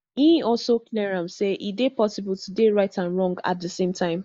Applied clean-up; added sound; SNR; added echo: neural mask model Resemble Enhance denoiser.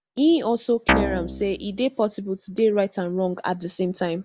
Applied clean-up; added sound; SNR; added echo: none; Guitar; 1 dB; none.